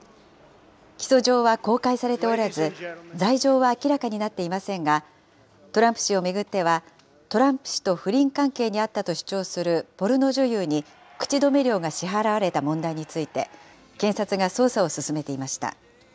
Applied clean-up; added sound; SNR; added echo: none; none; none; none.